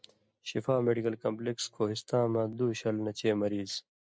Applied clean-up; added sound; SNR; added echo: none; none; none; none.